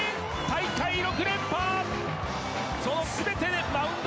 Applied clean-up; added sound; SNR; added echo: none; none; none; none.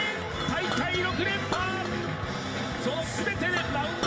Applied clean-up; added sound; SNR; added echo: none; Chink, clink; 12 dB; reverberation time 1.9 s.